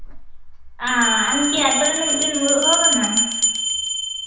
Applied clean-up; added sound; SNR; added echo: none; Bell; -2 dB; reverberation time 1.1 s.